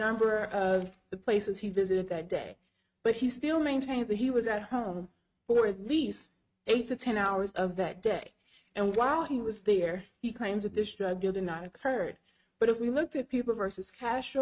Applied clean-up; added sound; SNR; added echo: neural mask model RNNoise.